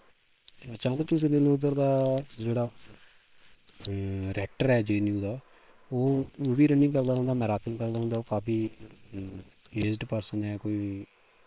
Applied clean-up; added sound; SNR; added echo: neural separator model SepFormer WHAM!.